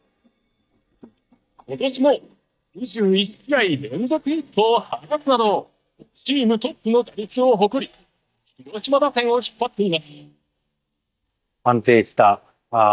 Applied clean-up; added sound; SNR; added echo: neural mask model DeepFilterNet 3.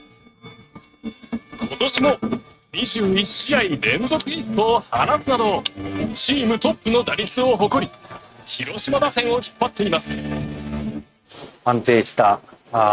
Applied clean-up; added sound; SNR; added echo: neural mask model RNNoise.